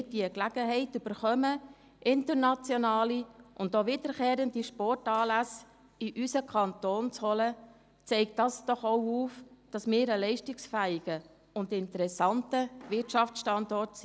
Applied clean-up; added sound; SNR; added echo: none; none; none; none.